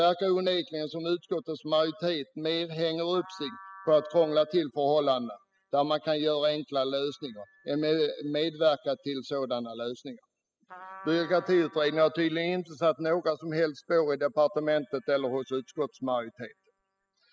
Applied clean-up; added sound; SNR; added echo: classical method spectral subtraction.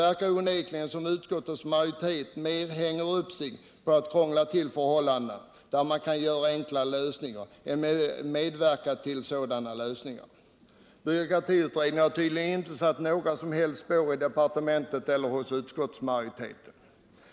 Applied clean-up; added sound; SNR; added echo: none; none; none; none.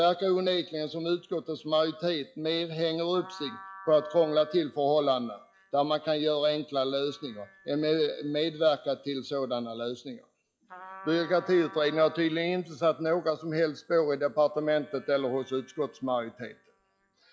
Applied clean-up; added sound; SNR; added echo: classical method log-MMSE.